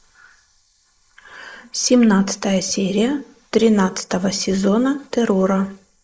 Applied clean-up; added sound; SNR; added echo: neural mask model Resemble Enhance denoiser.